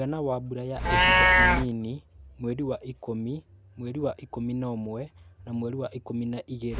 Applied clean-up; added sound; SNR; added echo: none; Livestock, farm animals, working animals; -3 dB; none.